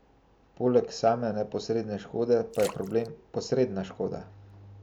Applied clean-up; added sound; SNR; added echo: none; Splash, splatter; 18 dB; none.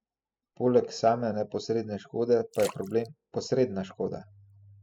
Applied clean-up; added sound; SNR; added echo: classical method spectral subtraction.